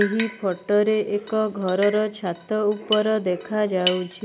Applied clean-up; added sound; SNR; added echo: none; Drip; 12 dB; none.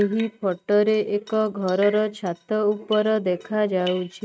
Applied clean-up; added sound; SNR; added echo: neural mask model RNNoise.